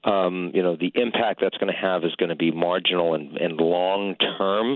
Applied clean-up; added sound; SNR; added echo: none; none; none; none.